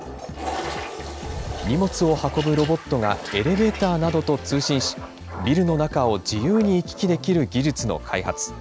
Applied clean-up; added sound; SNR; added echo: none; Toilet flush; 13 dB; none.